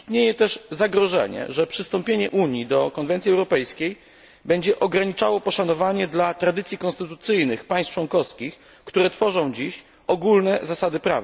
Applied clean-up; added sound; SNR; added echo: none; none; none; none.